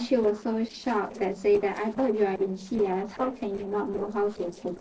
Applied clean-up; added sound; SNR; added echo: neural separator model SepFormer DNS4.